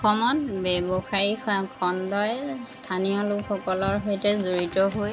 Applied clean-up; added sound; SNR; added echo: none; Bowed string instrument; 19 dB; none.